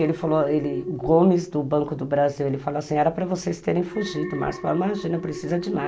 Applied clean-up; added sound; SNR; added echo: none; Alarm; 12 dB; none.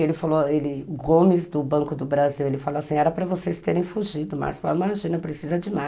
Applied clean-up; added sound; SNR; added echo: none; none; none; none.